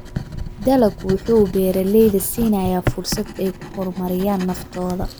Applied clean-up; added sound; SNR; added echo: none; Writing; 10 dB; none.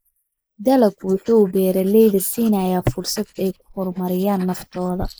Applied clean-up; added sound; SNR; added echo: neural mask model Resemble Enhance denoiser.